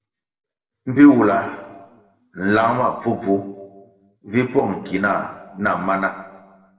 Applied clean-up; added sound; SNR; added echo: none; none; none; reverberation time 1.0 s.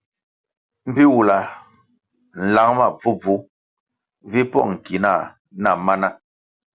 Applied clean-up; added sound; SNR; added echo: none; none; none; none.